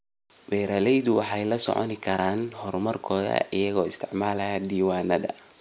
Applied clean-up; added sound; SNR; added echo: none; none; none; none.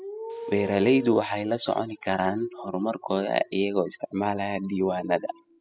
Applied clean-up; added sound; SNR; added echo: classical method spectral subtraction.